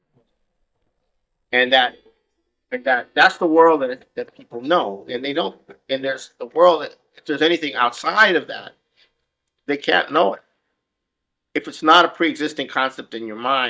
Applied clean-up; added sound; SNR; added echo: neural mask model DeepFilterNet 3.